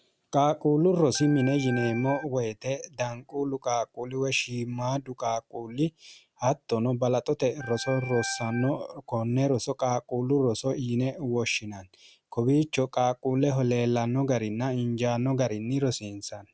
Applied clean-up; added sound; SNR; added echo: none; Organ; 11 dB; none.